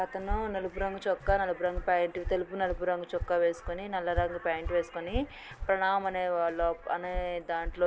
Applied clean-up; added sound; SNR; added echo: none; Walk, footsteps; 9 dB; none.